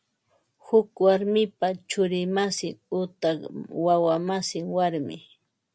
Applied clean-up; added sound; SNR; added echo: none; none; none; none.